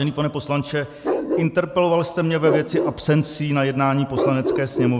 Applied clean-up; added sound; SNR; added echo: none; Bark; 5 dB; none.